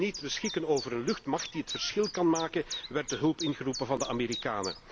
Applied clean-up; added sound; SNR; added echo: none; Chirp, tweet; 11 dB; none.